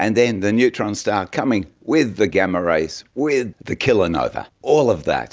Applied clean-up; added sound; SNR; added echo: none; none; none; none.